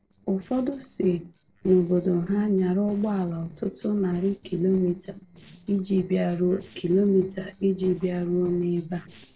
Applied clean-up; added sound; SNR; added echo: neural separator model SepFormer DNS4.